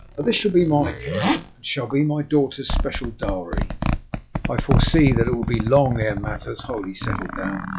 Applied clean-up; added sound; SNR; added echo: classical method log-MMSE.